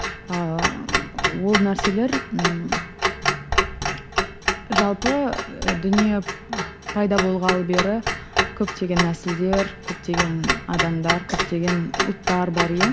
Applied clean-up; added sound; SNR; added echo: none; Clock; 1 dB; none.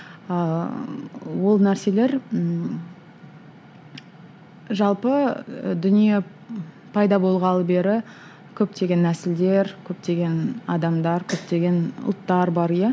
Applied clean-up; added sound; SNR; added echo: none; none; none; none.